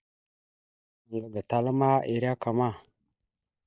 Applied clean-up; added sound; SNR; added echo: neural mask model DeepFilterNet 3.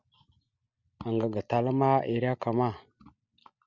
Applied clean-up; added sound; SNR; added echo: none; none; none; none.